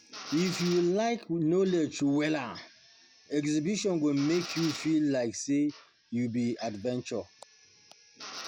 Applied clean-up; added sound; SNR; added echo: none; Drill; 16 dB; none.